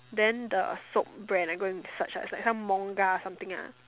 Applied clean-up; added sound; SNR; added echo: none; none; none; none.